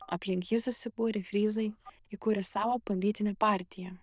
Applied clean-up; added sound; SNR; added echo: neural diffusion model UNIVERSE++.